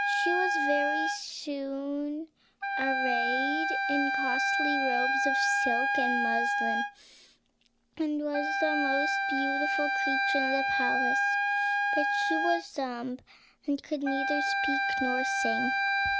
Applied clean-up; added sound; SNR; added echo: none; Wind instrument, woodwind instrument; -5 dB; none.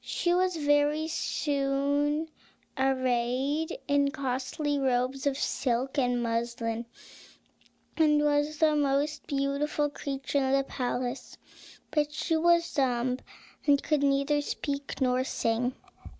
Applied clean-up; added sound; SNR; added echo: none; none; none; none.